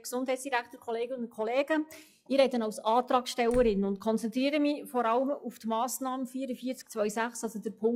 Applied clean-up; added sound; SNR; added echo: classical method log-MMSE.